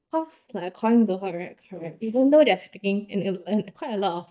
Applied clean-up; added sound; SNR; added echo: neural mask model DeepFilterNet 3.